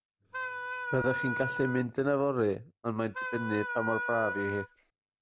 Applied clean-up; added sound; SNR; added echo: none; Wind instrument, woodwind instrument; 4 dB; none.